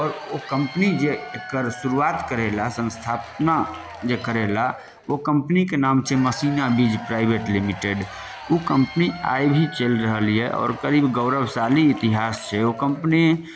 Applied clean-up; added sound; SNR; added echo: none; Applause / Crowd / Cheering; 16 dB; none.